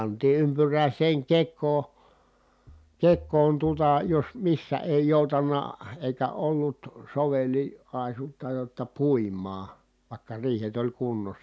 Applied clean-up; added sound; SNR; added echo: none; none; none; none.